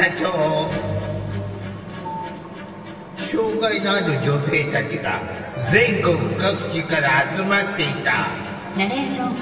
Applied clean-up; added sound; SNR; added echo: none; none; none; reverberation time 2.6 s.